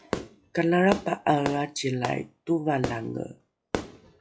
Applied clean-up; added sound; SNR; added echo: classical method log-MMSE.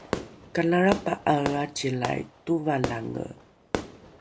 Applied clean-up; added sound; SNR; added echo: none; Fireworks; 8 dB; none.